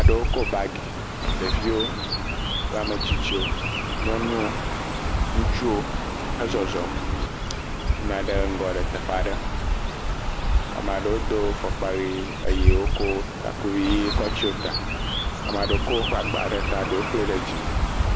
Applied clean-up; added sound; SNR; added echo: none; Chirp, tweet; -4 dB; none.